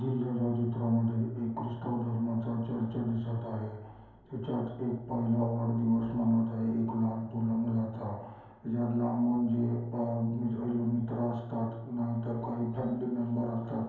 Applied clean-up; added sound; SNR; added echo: none; none; none; reverberation time 0.9 s.